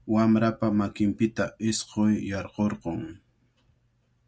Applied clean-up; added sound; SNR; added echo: none; none; none; none.